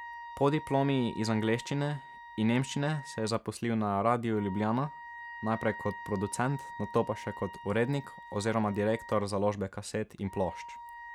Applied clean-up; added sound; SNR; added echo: none; Wind instrument, woodwind instrument; 14 dB; none.